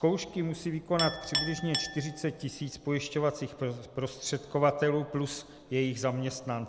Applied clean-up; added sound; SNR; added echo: none; Chink, clink; 11 dB; none.